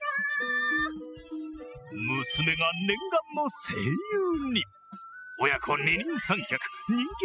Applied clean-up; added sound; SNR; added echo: classical method spectral subtraction.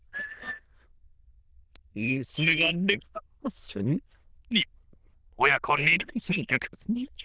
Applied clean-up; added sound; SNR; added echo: neural diffusion model UNIVERSE++.